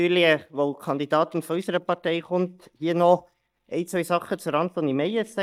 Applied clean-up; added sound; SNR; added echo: neural mask model DeepFilterNet 3.